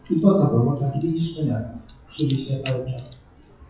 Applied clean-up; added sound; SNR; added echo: classical method WPE with log-MMSE.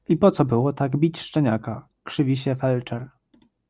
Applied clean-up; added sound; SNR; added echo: none; none; none; none.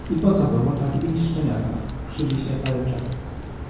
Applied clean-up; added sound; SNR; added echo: none; Crack; 9 dB; reverberation time 1.0 s.